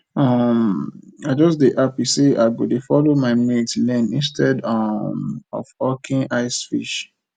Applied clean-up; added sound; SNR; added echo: none; none; none; none.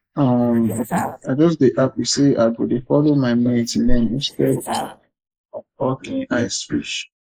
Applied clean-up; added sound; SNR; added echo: neural mask model Resemble Enhance denoiser.